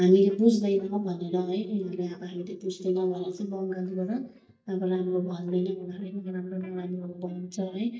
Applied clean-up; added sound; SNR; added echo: neural mask model DeepFilterNet 3.